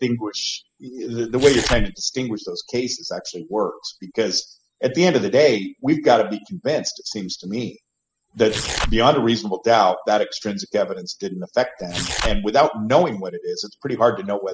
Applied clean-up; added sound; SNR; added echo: classical method spectral subtraction.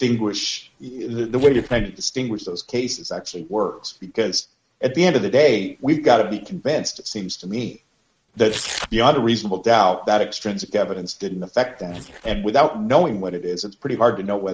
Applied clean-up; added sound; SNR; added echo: neural mask model RNNoise.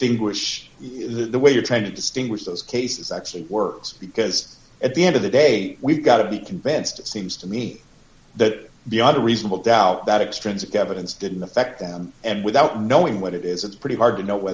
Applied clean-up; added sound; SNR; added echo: none; none; none; none.